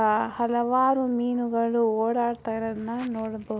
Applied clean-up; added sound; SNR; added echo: none; none; none; none.